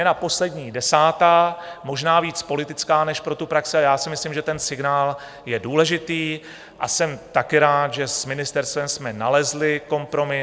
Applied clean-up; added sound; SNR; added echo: none; none; none; none.